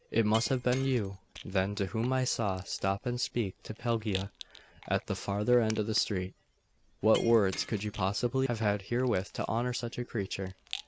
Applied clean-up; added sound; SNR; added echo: none; Rattle + Shatter; 18 dB; none.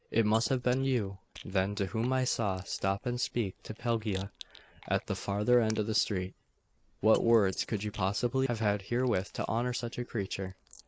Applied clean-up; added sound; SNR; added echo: neural mask model Resemble Enhance denoiser.